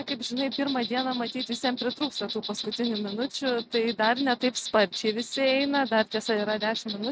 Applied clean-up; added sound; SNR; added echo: neural mask model RNNoise.